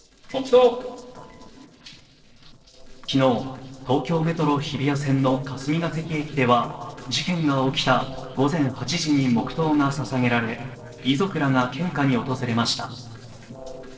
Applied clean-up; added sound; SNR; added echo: neural separator model SepFormer DNS4.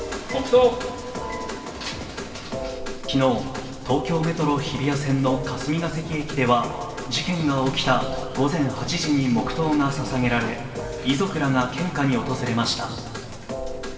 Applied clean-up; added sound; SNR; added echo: none; Livestock, farm animals, working animals; 16 dB; reverberation time 2.7 s.